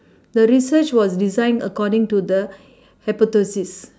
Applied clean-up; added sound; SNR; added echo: none; none; none; none.